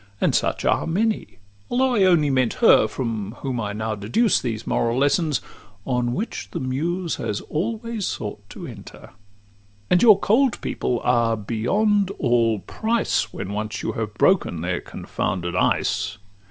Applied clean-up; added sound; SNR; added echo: none; none; none; none.